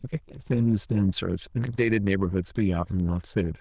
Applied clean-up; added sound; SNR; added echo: neural diffusion model UNIVERSE++.